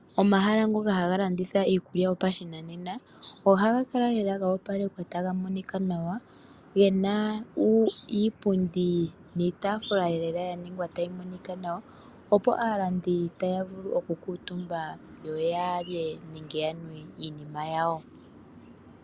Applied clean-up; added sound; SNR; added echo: none; none; none; none.